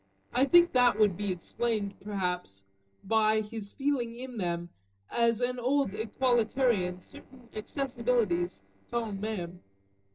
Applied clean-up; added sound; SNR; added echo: neural separator model SepFormer DNS4.